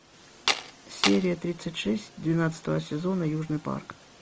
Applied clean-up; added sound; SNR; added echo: none; Tools; 0 dB; none.